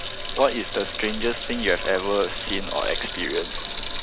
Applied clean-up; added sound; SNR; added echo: none; Sink (filling or washing) / Water tap, faucet; 4 dB; none.